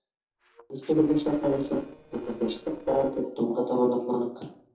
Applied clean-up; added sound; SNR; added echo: neural separator model SepFormer DNS4.